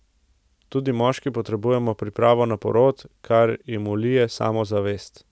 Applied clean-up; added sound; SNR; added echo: none; none; none; none.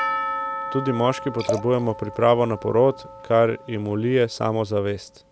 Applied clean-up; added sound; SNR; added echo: none; Liquid + Percussion; 9 dB; none.